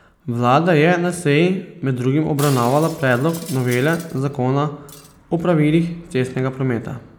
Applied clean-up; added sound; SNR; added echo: none; Shatter; 19 dB; none.